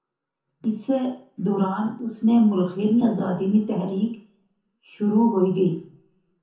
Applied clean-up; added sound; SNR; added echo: none; none; none; reverberation time 0.7 s.